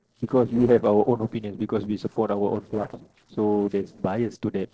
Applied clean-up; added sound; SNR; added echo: neural separator model SepFormer DNS4.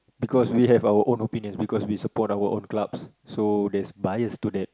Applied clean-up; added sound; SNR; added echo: none; none; none; none.